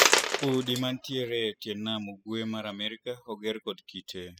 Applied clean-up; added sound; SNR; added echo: classical method spectral subtraction.